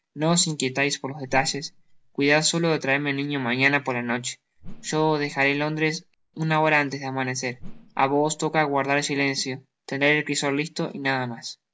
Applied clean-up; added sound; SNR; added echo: none; Whoosh, swoosh, swish; 18 dB; none.